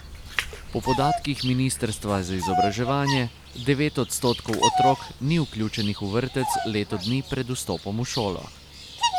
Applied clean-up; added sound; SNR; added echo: none; Bird vocalization, bird call, bird song; 3 dB; none.